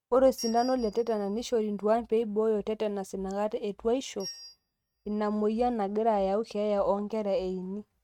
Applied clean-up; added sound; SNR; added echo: neural mask model RNNoise.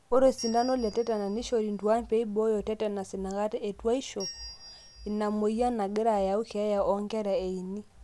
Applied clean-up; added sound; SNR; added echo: none; Bell; 18 dB; none.